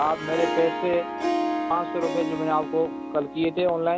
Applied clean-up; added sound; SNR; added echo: none; Harp; 4 dB; none.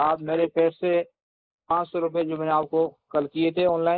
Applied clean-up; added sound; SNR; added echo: neural mask model Resemble Enhance denoiser.